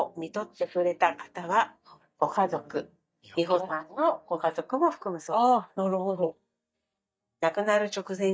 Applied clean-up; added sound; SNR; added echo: neural mask model DeepFilterNet 3.